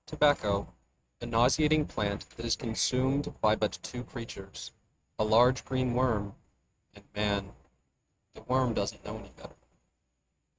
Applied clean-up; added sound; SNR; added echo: neural mask model RNNoise.